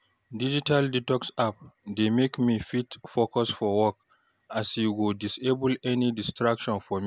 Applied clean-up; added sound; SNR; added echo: none; none; none; none.